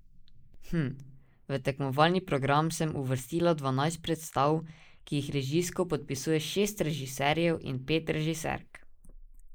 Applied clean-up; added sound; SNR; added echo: neural mask model Resemble Enhance denoiser.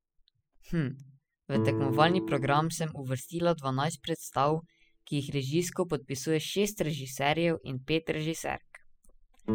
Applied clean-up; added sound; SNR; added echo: classical method spectral subtraction.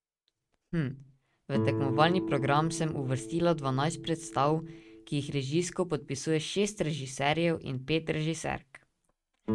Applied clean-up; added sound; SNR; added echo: neural mask model RNNoise.